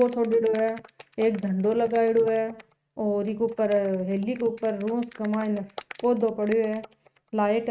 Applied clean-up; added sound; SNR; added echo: neural mask model RNNoise.